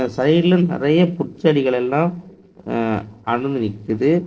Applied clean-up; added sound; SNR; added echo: neural separator model SepFormer DNS4.